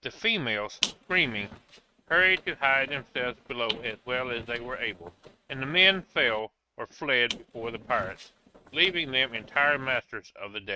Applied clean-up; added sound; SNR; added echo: neural mask model RNNoise.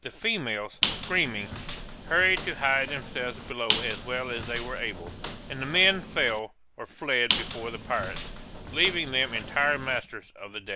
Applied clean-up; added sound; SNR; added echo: none; Squeak; 5 dB; none.